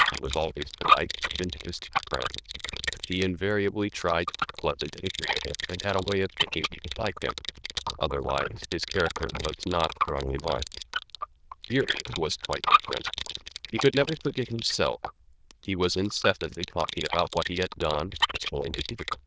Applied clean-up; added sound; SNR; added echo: neural diffusion model UNIVERSE++.